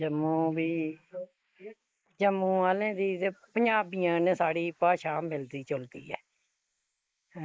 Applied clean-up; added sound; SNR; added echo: neural mask model Resemble Enhance denoiser.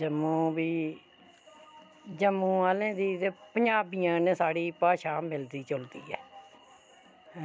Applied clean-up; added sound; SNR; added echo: none; none; none; none.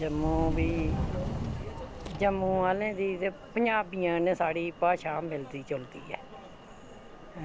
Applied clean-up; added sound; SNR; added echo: none; Subway, metro, underground; 6 dB; none.